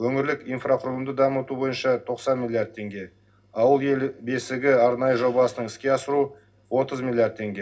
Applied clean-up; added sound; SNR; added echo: none; none; none; reverberation time 0.4 s.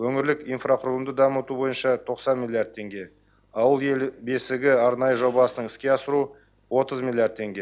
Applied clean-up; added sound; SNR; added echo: none; none; none; none.